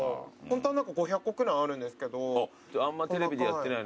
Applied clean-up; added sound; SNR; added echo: none; none; none; none.